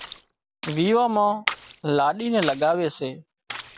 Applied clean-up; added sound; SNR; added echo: none; Splash, splatter; 10 dB; none.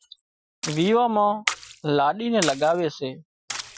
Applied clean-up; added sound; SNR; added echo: classical method Wiener filter.